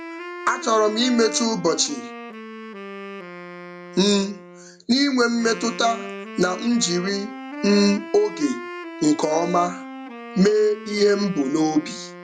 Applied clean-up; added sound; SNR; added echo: none; Wind instrument, woodwind instrument; 12 dB; none.